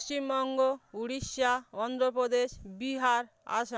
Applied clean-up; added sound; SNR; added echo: none; none; none; none.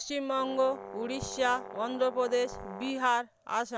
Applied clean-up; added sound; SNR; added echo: none; Brass instrument; 13 dB; none.